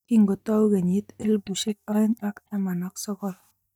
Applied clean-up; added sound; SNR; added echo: neural mask model DeepFilterNet 3.